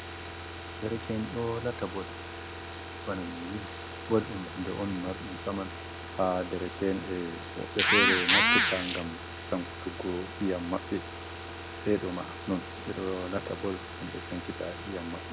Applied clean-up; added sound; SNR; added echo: none; Car; 9 dB; none.